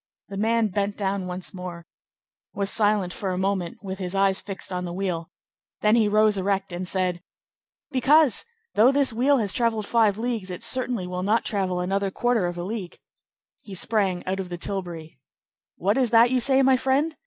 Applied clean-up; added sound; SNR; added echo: none; none; none; none.